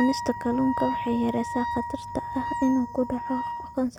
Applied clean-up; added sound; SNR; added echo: none; Wind instrument, woodwind instrument; 5 dB; none.